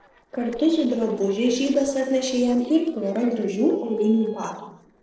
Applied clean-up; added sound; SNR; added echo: neural separator model SepFormer DNS4.